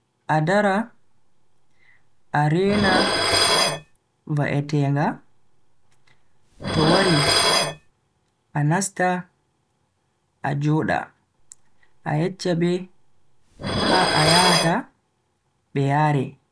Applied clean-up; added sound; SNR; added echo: none; Dishes, pots, and pans; 0 dB; none.